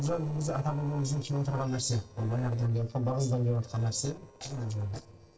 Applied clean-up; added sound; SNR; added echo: neural separator model SepFormer DNS4.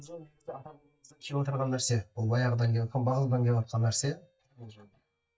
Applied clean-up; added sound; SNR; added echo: neural mask model DeepFilterNet 3.